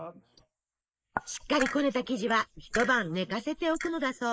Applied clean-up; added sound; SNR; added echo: neural mask model Resemble Enhance denoiser.